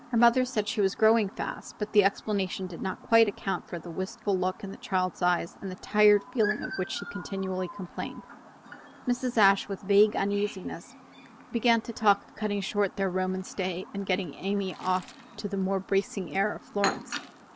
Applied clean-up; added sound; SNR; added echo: none; Chirp, tweet; 16 dB; none.